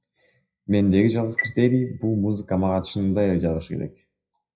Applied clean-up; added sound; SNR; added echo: classical method WPE with log-MMSE.